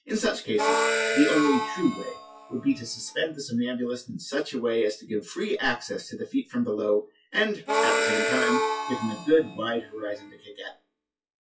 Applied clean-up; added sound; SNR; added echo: classical method WPE with log-MMSE.